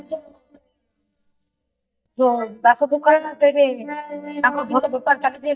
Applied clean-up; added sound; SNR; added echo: neural mask model DeepFilterNet 3.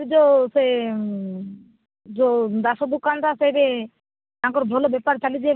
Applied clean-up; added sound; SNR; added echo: none; none; none; none.